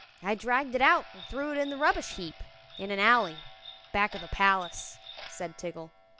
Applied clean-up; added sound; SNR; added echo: none; Clock + Bird vocalization, bird call, bird song; 18 dB; none.